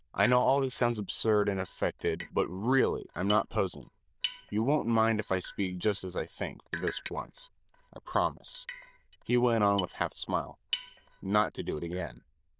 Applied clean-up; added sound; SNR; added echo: neural diffusion model UNIVERSE++.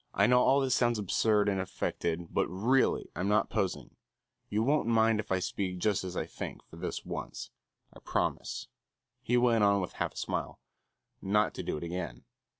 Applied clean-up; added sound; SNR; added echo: none; none; none; none.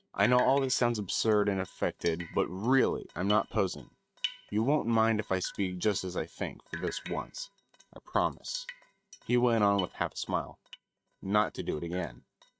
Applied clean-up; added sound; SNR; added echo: neural mask model RNNoise.